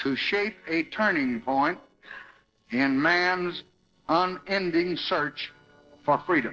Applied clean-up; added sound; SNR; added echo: neural separator model SepFormer DNS4.